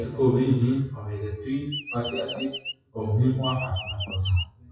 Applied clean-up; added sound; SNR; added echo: classical method WPE with log-MMSE.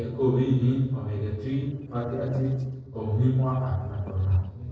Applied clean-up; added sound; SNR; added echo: neural separator model SepFormer DNS4.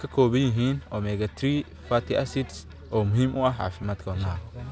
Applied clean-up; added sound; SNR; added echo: none; none; none; none.